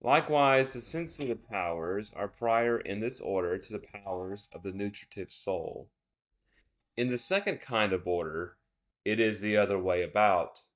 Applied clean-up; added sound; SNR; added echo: neural mask model DeepFilterNet 3.